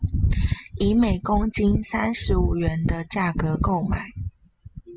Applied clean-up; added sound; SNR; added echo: none; none; none; none.